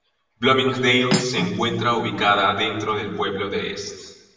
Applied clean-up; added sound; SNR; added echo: none; Cutlery, silverware; 8 dB; reverberation time 1.1 s.